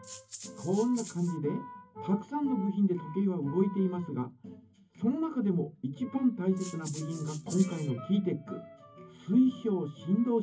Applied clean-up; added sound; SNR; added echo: none; Rattle (instrument); 16 dB; reverberation time 0.3 s.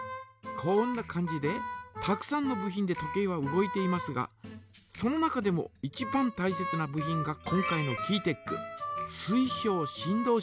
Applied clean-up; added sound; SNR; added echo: none; none; none; none.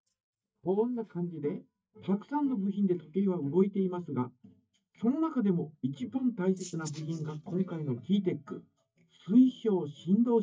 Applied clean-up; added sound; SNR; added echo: neural mask model DeepFilterNet 3.